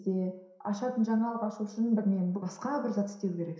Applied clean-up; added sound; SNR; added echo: none; none; none; reverberation time 0.7 s.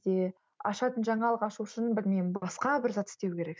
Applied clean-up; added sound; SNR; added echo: none; none; none; none.